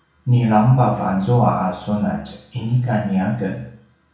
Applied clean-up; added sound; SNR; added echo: none; none; none; reverberation time 0.6 s.